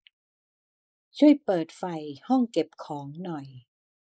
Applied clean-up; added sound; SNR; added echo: neural mask model Resemble Enhance denoiser.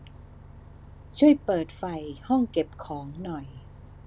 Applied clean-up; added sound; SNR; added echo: none; Bus; 18 dB; none.